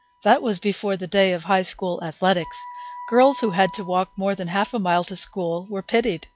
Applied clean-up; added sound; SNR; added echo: classical method log-MMSE.